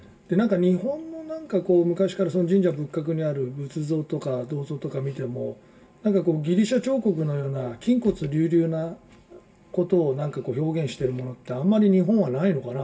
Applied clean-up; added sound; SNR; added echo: none; none; none; reverberation time 0.2 s.